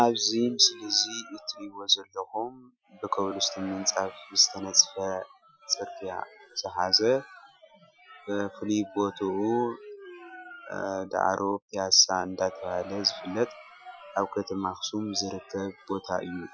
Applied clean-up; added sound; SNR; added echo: classical method Wiener filter.